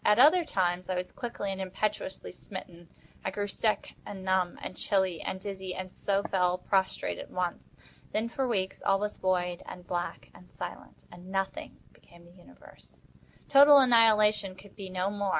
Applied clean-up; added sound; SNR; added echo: none; none; none; none.